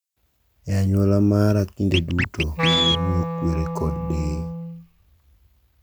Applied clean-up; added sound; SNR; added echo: none; Scratching (performance technique) + Wind instrument, woodwind instrument; 3 dB; none.